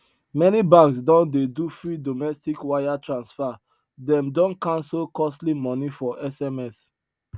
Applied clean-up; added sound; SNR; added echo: none; none; none; none.